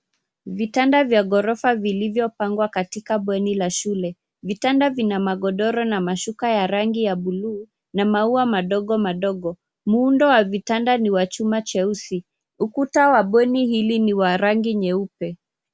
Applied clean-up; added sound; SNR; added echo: none; none; none; none.